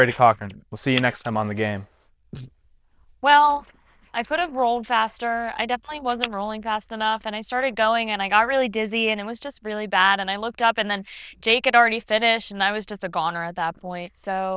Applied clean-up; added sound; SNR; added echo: neural diffusion model UNIVERSE++.